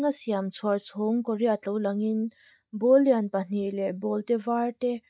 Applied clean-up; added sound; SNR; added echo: none; none; none; none.